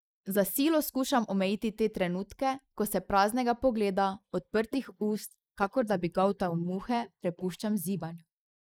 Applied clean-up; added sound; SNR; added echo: neural mask model Resemble Enhance denoiser.